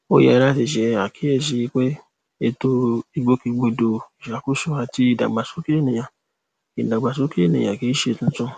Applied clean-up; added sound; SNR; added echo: none; none; none; none.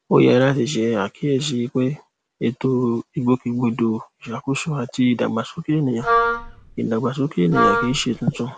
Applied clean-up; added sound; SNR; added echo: none; Wind instrument, woodwind instrument; 1 dB; none.